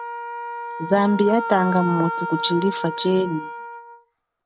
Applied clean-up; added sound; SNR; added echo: none; Wind instrument, woodwind instrument; 7 dB; none.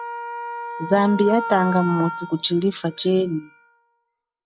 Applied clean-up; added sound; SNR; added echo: classical method log-MMSE.